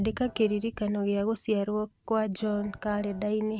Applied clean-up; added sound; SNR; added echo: neural mask model RNNoise.